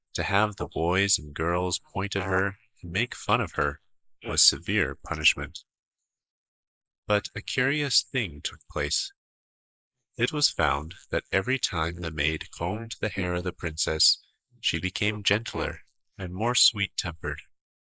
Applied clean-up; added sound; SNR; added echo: neural mask model Resemble Enhance denoiser.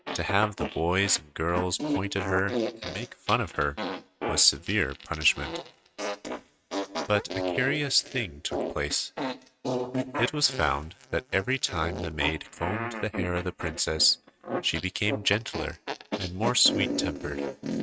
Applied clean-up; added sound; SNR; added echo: neural mask model RNNoise.